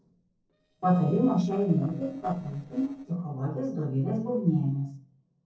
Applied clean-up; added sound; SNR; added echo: neural separator model SepFormer DNS4.